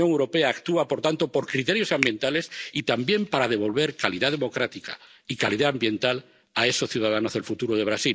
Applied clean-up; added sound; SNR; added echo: neural mask model DeepFilterNet 3.